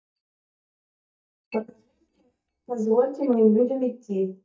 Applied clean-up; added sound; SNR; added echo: neural mask model DeepFilterNet 3.